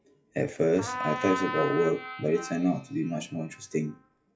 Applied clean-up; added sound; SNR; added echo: classical method WPE with log-MMSE.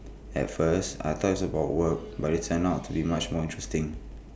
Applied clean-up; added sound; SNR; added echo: none; none; none; none.